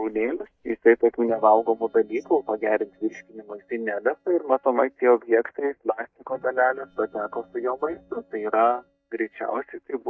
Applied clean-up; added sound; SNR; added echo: neural mask model DeepFilterNet 3.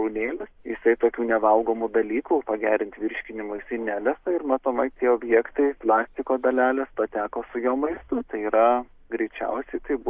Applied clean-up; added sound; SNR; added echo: none; none; none; none.